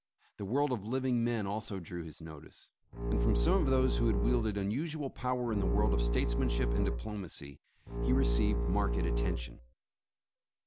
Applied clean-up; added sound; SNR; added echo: none; Bowed string instrument; -4 dB; none.